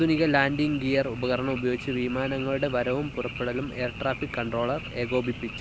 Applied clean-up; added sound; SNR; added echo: none; Frog; 11 dB; none.